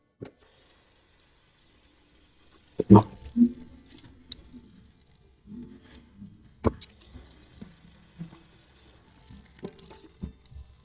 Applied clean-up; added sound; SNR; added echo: neural mask model DeepFilterNet 3.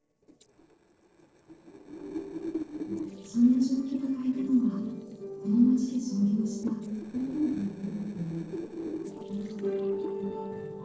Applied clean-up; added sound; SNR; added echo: neural separator model SepFormer DNS4.